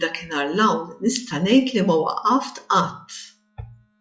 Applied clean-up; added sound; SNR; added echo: classical method log-MMSE.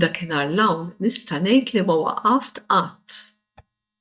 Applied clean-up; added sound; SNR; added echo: neural mask model DeepFilterNet 3.